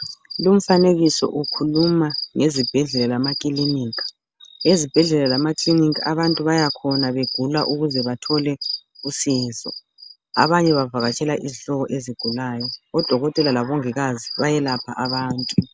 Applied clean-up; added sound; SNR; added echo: none; none; none; none.